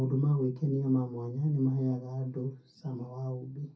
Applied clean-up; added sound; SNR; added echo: none; none; none; reverberation time 0.3 s.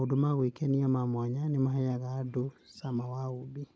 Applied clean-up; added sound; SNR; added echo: none; none; none; none.